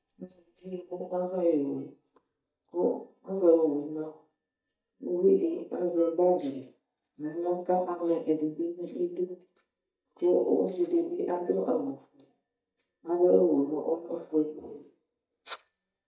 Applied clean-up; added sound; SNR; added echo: neural mask model DeepFilterNet 3.